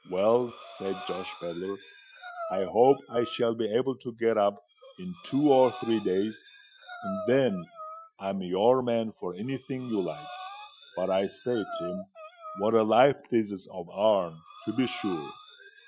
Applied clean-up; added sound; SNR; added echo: classical method Wiener filter.